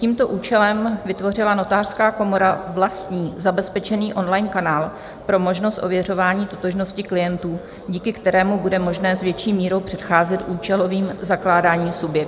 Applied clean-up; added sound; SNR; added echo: none; Chink, clink; 15 dB; none.